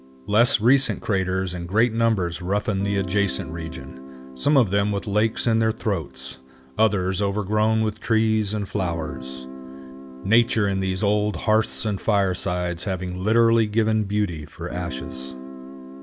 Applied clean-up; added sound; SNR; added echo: none; Guitar; 16 dB; none.